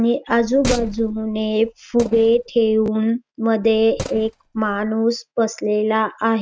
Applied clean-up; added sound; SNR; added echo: neural mask model RNNoise.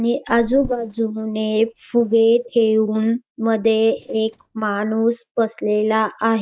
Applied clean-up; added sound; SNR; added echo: neural mask model DeepFilterNet 3.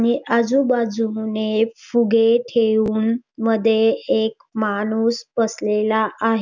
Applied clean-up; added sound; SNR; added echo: none; none; none; none.